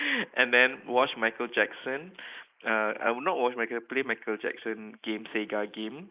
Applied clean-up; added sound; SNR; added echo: neural mask model Resemble Enhance denoiser.